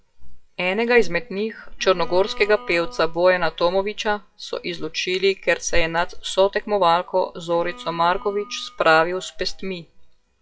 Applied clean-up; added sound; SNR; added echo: classical method WPE with log-MMSE.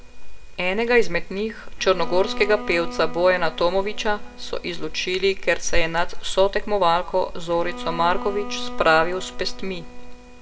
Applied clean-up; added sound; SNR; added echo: none; Bowed string instrument; 17 dB; reverberation time 0.7 s.